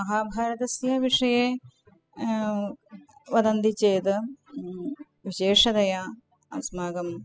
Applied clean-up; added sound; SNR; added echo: classical method spectral subtraction.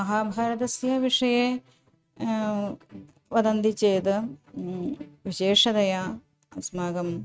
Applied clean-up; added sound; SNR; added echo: neural mask model RNNoise.